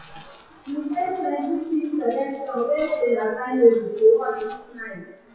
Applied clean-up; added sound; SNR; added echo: classical method WPE with log-MMSE.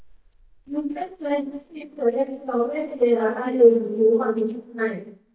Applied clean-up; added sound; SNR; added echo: neural mask model DeepFilterNet 3.